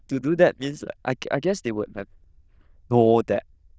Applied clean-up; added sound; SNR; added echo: neural diffusion model UNIVERSE++.